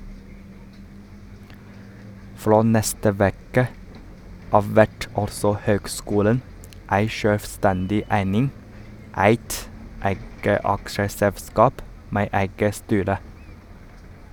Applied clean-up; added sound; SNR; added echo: none; Bus; 17 dB; none.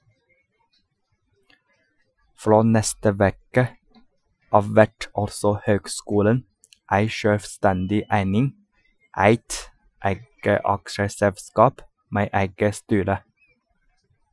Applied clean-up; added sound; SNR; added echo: classical method Wiener filter.